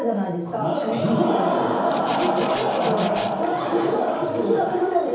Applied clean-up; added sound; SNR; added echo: none; Rattle (instrument); 14 dB; reverberation time 0.9 s.